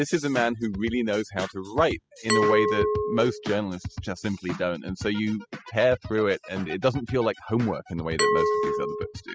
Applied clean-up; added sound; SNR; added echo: classical method spectral subtraction.